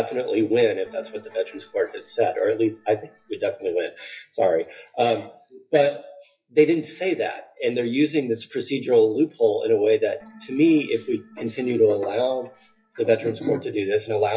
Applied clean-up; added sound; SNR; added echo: classical method WPE with log-MMSE.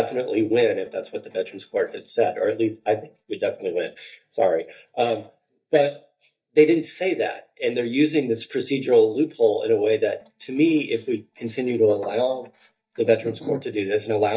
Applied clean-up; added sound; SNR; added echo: neural mask model DeepFilterNet 3.